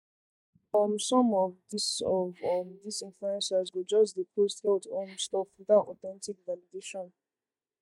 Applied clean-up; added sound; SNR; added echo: neural mask model DeepFilterNet 3.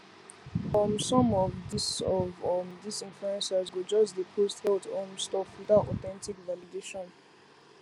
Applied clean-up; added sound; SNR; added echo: none; none; none; none.